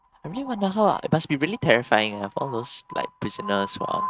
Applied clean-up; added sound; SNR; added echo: neural mask model RNNoise.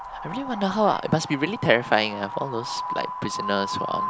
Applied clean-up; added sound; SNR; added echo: none; Wind; 7 dB; none.